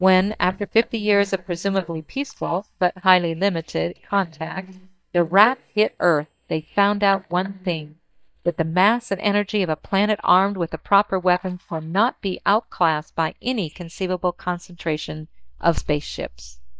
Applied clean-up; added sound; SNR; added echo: neural mask model DeepFilterNet 3.